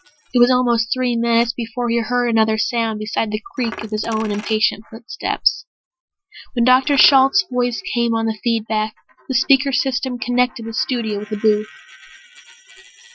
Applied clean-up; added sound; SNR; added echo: classical method Wiener filter.